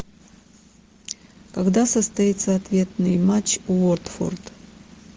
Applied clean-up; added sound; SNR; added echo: none; none; none; none.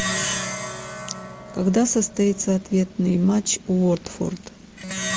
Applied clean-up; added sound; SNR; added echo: none; Plucked string instrument; 9 dB; none.